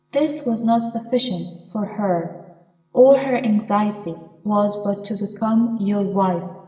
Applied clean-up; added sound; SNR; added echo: none; none; none; reverberation time 1.0 s.